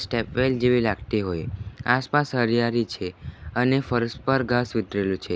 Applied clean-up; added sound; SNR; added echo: none; none; none; none.